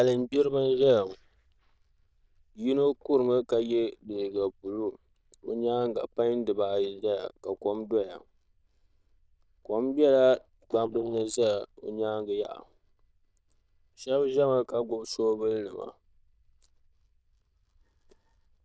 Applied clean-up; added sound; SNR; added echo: neural diffusion model UNIVERSE++.